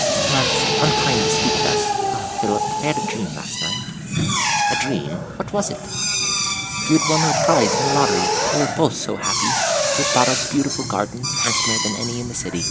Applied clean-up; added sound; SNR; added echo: none; Drill; -3 dB; none.